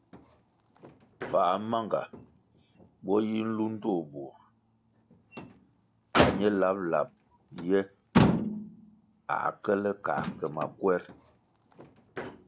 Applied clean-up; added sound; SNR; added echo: none; Motor vehicle (road); 3 dB; none.